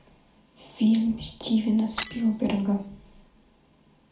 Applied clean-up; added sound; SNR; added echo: none; Shatter; 6 dB; reverberation time 0.4 s.